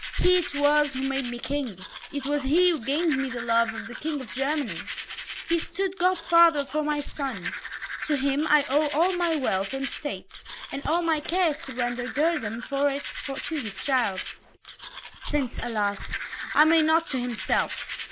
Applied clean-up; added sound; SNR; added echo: none; Domestic sounds, home sounds; 11 dB; none.